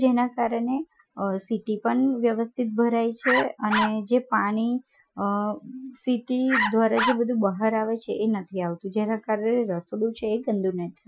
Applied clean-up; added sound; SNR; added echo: classical method Wiener filter.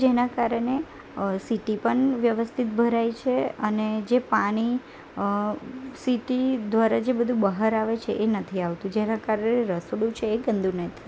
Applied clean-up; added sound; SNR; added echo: none; none; none; none.